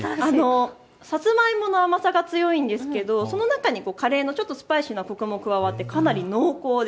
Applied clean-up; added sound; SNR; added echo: none; none; none; none.